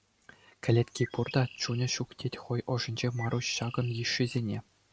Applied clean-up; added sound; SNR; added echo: none; Bird; 17 dB; none.